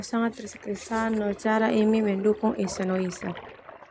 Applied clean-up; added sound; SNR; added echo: none; Toilet flush; 19 dB; none.